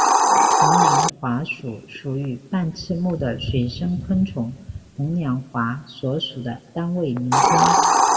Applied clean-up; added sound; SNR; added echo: none; Hiss; -3 dB; reverberation time 1.0 s.